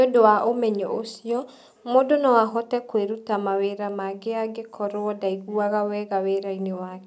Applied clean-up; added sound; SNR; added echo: none; none; none; none.